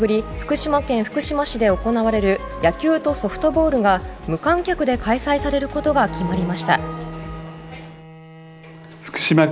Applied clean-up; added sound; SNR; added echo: none; Bowed string instrument; 17 dB; none.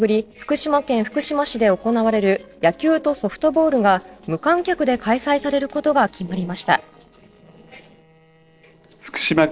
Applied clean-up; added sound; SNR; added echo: neural separator model SepFormer DNS4.